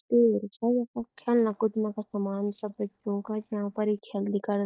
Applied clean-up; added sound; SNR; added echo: neural mask model DeepFilterNet 3.